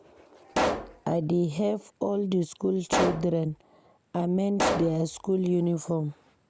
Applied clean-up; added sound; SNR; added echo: none; Explosion; 4 dB; none.